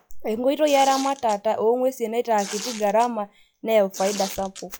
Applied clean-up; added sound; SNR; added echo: classical method log-MMSE.